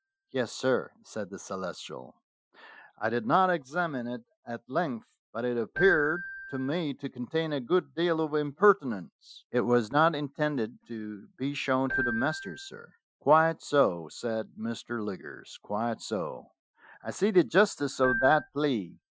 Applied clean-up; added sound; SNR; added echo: classical method Wiener filter.